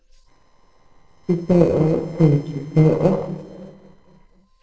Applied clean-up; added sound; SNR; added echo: neural separator model SepFormer DNS4.